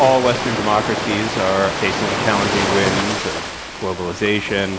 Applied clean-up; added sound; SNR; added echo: none; Ocean; 3 dB; none.